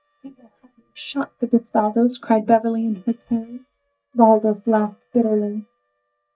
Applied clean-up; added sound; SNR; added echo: neural mask model DeepFilterNet 3.